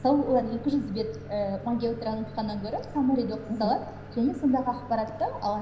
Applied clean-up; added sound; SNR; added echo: none; Microwave oven; 14 dB; reverberation time 0.9 s.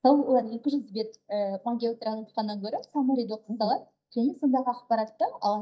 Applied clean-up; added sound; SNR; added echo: neural mask model DeepFilterNet 3.